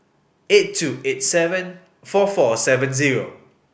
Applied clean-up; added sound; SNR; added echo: none; none; none; none.